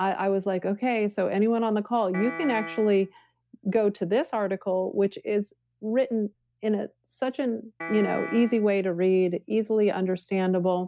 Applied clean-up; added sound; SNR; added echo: none; Piano; 11 dB; none.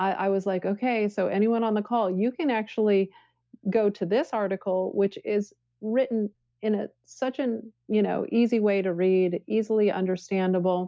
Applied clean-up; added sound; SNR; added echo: none; none; none; none.